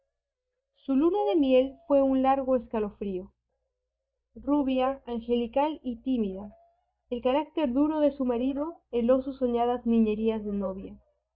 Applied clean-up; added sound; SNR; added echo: neural mask model DeepFilterNet 3.